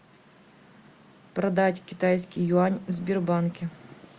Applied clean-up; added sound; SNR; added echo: none; none; none; none.